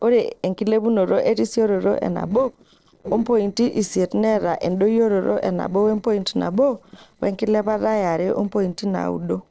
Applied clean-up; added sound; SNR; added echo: neural separator model SepFormer DNS4.